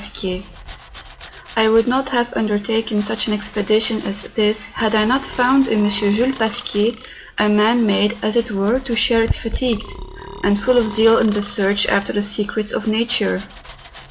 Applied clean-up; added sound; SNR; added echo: none; Burping, eructation + Domestic sounds, home sounds; 15 dB; none.